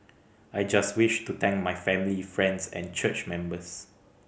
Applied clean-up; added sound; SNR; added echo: none; none; none; none.